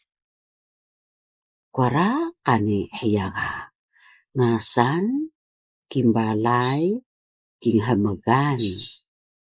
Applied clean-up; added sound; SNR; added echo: neural mask model Resemble Enhance denoiser.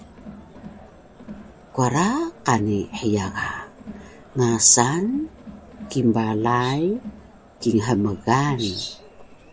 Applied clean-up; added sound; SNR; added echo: none; Crowd; 17 dB; none.